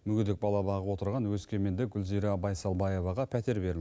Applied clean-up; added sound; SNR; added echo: none; none; none; none.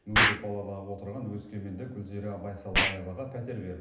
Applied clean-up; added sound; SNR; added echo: none; Explosion; -4 dB; reverberation time 0.8 s.